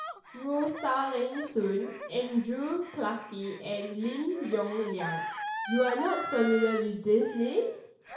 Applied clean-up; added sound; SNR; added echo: none; Gasp; 11 dB; reverberation time 0.6 s.